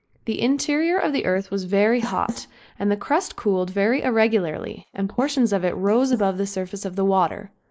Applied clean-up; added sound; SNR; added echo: neural mask model Resemble Enhance denoiser.